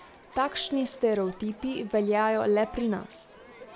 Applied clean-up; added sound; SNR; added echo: none; Crowd; 19 dB; none.